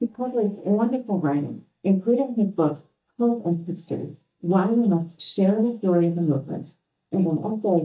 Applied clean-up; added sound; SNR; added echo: neural mask model DeepFilterNet 3.